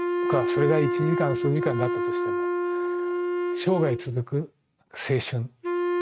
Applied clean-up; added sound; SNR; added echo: neural mask model RNNoise.